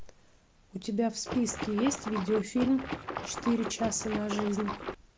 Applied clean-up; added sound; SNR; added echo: none; Water / Splash, splatter; 6 dB; none.